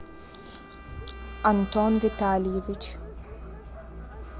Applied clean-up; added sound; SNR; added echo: none; Dog + Trumpet; 19 dB; none.